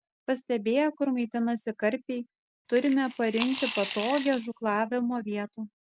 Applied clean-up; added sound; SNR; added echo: none; Coin (dropping) / Glass; 9 dB; none.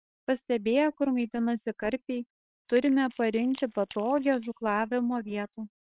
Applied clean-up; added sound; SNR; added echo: neural separator model SepFormer WHAM!.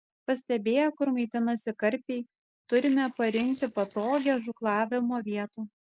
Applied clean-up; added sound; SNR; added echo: neural mask model Resemble Enhance denoiser.